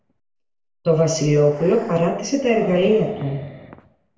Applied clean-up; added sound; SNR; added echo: none; Breathing; 20 dB; reverberation time 0.7 s.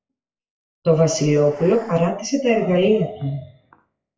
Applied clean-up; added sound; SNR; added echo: classical method WPE with log-MMSE.